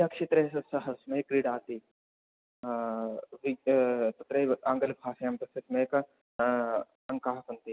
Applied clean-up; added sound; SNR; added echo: none; none; none; none.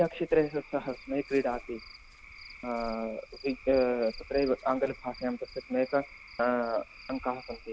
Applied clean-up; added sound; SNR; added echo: none; Cricket / Frog; 17 dB; none.